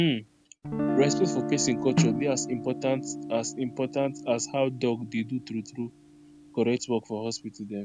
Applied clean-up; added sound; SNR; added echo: none; Snare drum + Guitar; 5 dB; none.